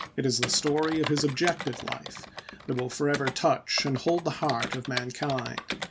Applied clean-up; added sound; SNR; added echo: none; Computer keyboard; 9 dB; none.